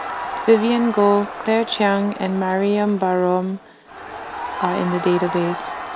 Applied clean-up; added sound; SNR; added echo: none; Crowd; 10 dB; none.